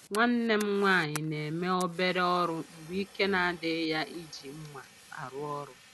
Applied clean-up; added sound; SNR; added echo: none; Fire; 19 dB; none.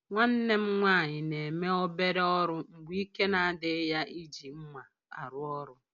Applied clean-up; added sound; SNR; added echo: none; none; none; none.